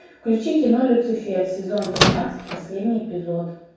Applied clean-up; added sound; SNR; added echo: none; Microwave oven; 0 dB; reverberation time 0.7 s.